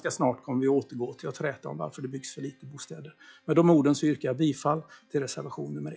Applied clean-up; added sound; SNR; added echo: classical method log-MMSE.